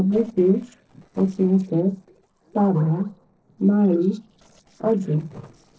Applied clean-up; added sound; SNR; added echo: neural separator model SepFormer DNS4.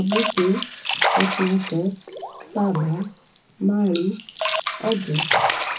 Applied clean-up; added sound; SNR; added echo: none; Splash, splatter; 1 dB; reverberation time 0.3 s.